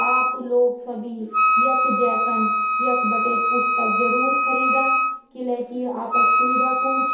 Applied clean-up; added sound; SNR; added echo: none; Wind instrument, woodwind instrument; -5 dB; reverberation time 0.7 s.